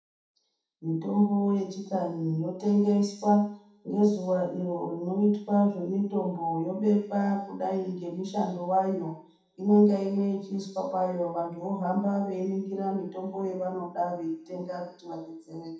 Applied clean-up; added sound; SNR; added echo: none; none; none; reverberation time 0.7 s.